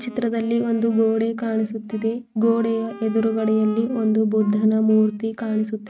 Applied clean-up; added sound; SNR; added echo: neural mask model RNNoise.